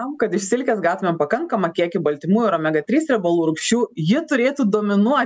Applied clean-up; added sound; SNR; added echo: none; none; none; none.